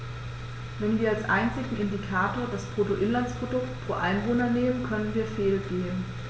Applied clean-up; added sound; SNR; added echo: none; none; none; none.